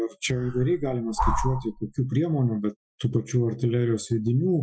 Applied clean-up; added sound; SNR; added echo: classical method Wiener filter.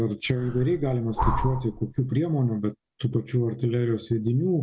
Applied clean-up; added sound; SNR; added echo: none; Breathing; 6 dB; none.